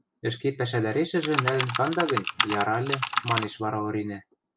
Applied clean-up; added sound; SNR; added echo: none; Computer keyboard; 0 dB; none.